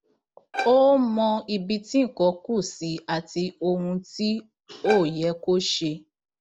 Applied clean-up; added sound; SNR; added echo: none; Bowed string instrument; 11 dB; none.